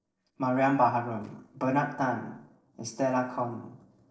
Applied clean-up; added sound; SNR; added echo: neural separator model SepFormer DNS4.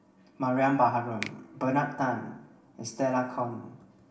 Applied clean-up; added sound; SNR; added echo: none; Finger snapping; 18 dB; reverberation time 0.6 s.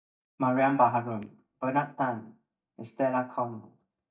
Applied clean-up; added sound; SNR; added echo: neural mask model DeepFilterNet 3.